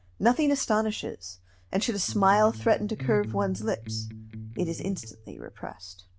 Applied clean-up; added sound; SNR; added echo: none; Electric guitar; 10 dB; none.